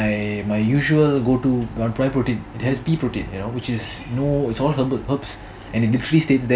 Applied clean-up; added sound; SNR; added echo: none; none; none; none.